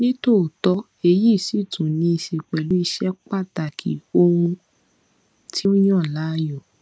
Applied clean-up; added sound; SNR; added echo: none; none; none; none.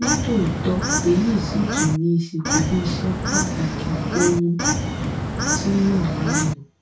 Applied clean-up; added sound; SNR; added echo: none; Bird / Fowl; 0 dB; reverberation time 0.2 s.